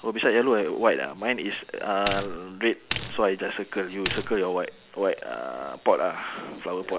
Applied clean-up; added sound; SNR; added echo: none; Coin (dropping); 4 dB; none.